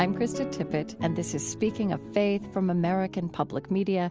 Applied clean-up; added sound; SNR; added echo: none; none; none; none.